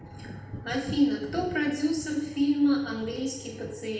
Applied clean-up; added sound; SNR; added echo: none; Thunder / Wind; 15 dB; reverberation time 0.8 s.